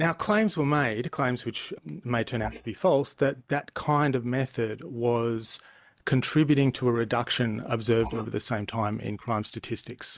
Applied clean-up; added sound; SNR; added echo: neural mask model DeepFilterNet 3.